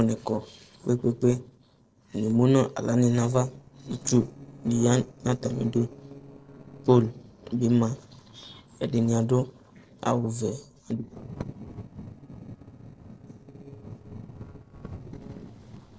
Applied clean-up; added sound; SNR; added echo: neural separator model SepFormer DNS4.